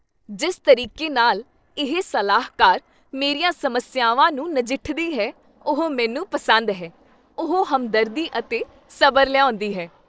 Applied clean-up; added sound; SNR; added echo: neural separator model SepFormer DNS4.